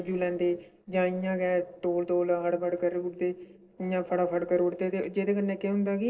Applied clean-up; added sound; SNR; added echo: neural separator model SepFormer DNS4.